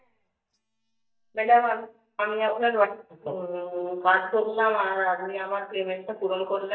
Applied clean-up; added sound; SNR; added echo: neural mask model DeepFilterNet 3.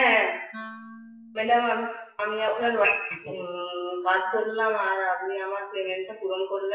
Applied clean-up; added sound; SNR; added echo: classical method WPE with log-MMSE.